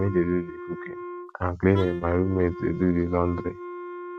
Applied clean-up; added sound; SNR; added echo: neural mask model RNNoise.